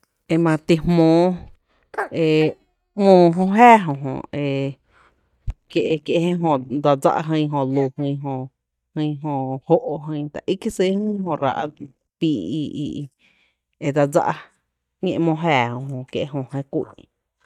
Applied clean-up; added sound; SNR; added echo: neural mask model DeepFilterNet 3.